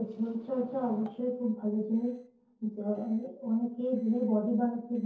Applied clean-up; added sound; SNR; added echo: neural separator model SepFormer DNS4.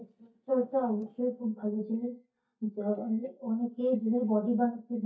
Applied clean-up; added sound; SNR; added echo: neural mask model DeepFilterNet 3.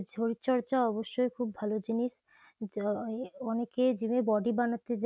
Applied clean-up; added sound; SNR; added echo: none; none; none; none.